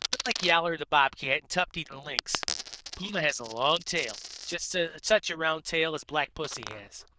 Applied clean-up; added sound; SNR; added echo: neural diffusion model UNIVERSE++.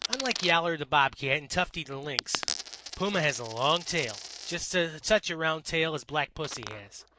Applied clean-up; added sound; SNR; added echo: none; Coin (dropping); 11 dB; none.